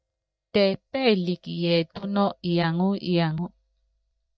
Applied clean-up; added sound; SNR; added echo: neural mask model DeepFilterNet 3.